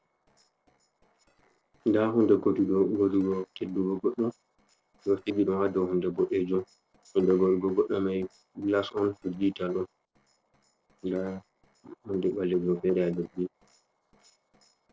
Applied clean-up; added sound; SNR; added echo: neural separator model SepFormer DNS4.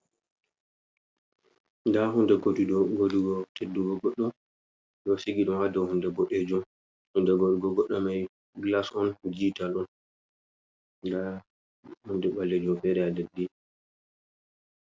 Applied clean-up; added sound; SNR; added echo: none; none; none; none.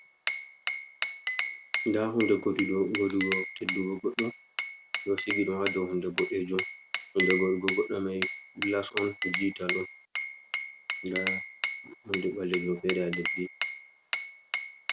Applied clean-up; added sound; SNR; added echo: none; Glass; -1 dB; none.